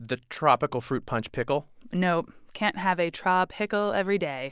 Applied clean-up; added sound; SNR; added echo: none; none; none; none.